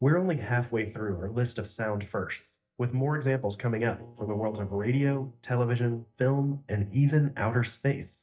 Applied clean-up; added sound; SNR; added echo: neural mask model DeepFilterNet 3.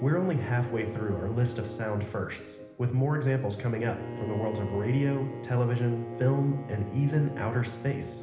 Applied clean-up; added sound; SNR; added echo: none; Bowed string instrument; 12 dB; reverberation time 1.0 s.